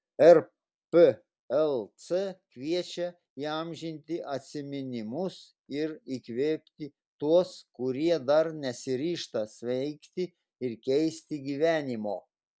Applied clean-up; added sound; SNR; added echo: none; none; none; none.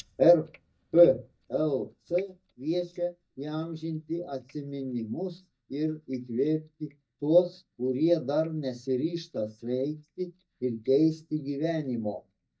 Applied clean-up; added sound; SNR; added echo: neural mask model DeepFilterNet 3.